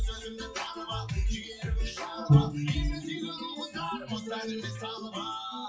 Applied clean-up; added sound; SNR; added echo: classical method WPE with log-MMSE.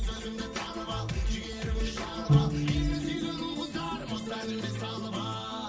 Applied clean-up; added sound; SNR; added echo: none; Bowed string instrument; -2 dB; reverberation time 2.6 s.